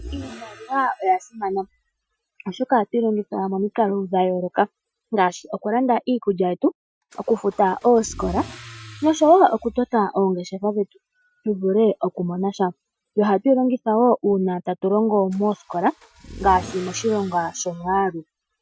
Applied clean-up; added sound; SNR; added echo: classical method Wiener filter.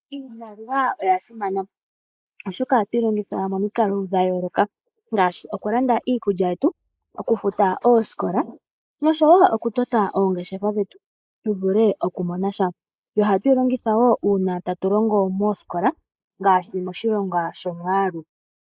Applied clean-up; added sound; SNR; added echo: neural mask model Resemble Enhance denoiser.